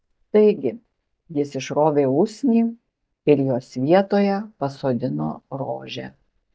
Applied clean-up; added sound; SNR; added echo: neural mask model DeepFilterNet 3.